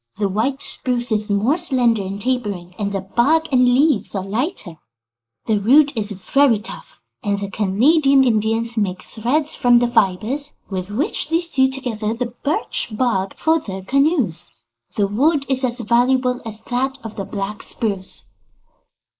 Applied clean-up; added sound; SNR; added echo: neural mask model Resemble Enhance denoiser.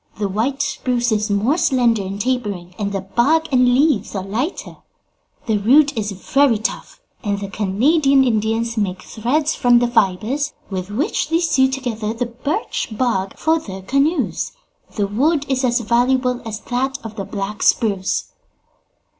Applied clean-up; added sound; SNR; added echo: none; none; none; none.